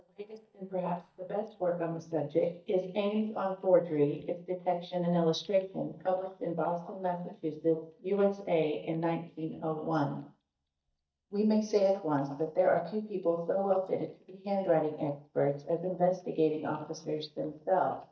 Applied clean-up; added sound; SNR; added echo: neural mask model DeepFilterNet 3.